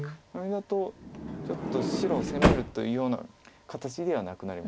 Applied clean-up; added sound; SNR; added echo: none; Sliding door; -4 dB; none.